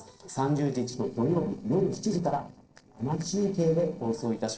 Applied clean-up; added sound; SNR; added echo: neural separator model SepFormer DNS4.